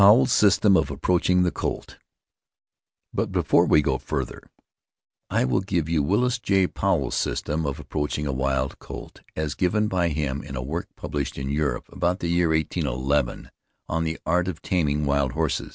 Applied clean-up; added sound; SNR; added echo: none; none; none; none.